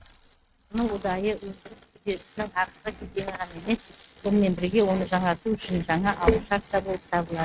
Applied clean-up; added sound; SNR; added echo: neural mask model RNNoise.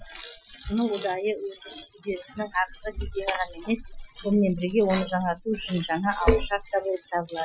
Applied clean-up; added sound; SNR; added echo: classical method Wiener filter.